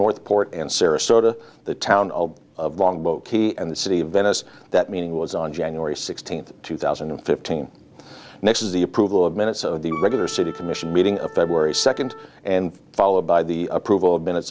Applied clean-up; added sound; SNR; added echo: none; Wind instrument, woodwind instrument; 16 dB; none.